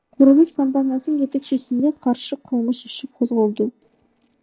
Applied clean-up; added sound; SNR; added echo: neural separator model SepFormer DNS4.